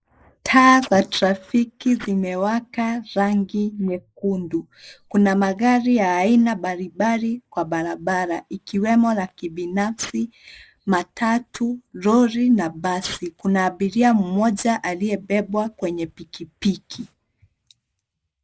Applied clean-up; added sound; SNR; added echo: neural mask model Resemble Enhance denoiser.